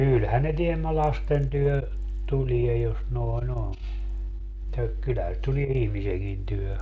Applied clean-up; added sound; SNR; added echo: none; none; none; none.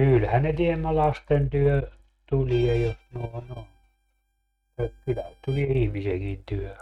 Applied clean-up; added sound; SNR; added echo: neural mask model RNNoise.